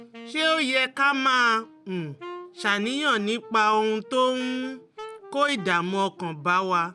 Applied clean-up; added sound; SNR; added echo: none; Wind instrument, woodwind instrument; 19 dB; none.